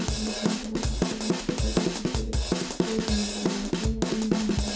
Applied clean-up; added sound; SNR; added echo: none; Drum / Drum kit; -5 dB; reverberation time 0.7 s.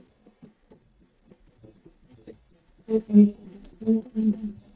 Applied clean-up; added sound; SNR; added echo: neural mask model DeepFilterNet 3.